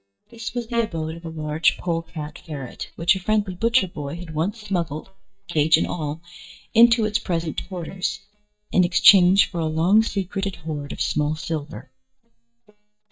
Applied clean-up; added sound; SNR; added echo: neural mask model DeepFilterNet 3.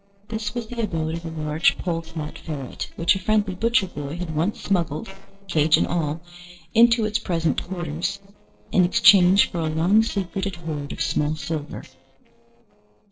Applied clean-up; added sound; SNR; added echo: neural separator model SepFormer DNS4.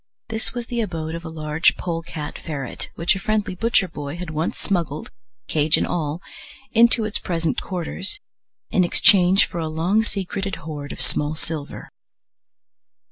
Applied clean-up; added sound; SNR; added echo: none; none; none; none.